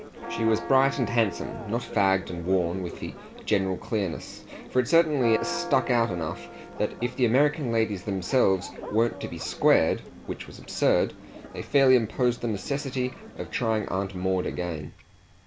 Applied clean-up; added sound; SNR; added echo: none; Church bell; 14 dB; none.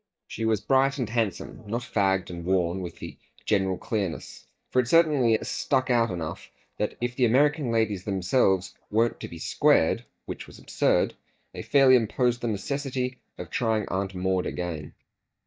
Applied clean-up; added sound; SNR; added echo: neural mask model DeepFilterNet 3.